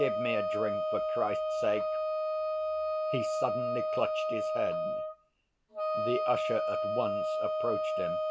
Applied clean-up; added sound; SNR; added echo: none; Wind instrument, woodwind instrument; -4 dB; none.